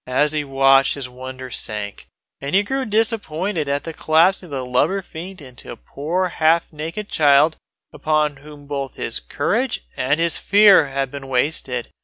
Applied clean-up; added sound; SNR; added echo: none; none; none; none.